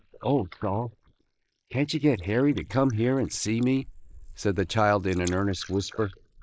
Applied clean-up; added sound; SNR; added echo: neural mask model Resemble Enhance denoiser.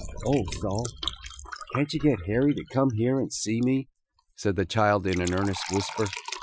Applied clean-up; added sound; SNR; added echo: classical method Wiener filter.